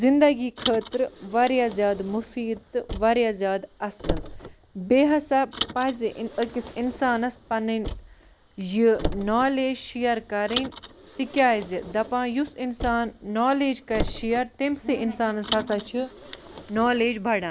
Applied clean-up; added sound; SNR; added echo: none; Car; 11 dB; none.